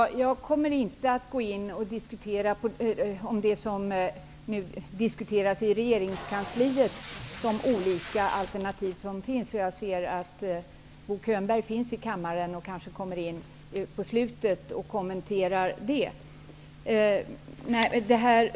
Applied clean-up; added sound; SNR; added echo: none; Packing tape, duct tape; 12 dB; none.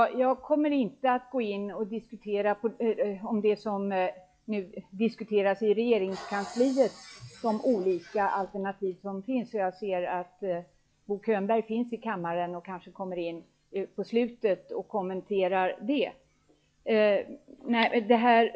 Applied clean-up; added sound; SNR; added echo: classical method log-MMSE.